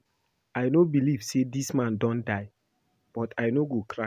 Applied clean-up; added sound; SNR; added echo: none; none; none; none.